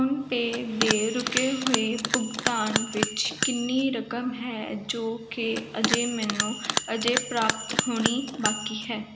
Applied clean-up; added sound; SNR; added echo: none; Bell; 2 dB; none.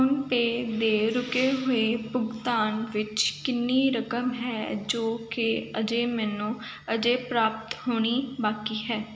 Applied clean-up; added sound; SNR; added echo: none; none; none; none.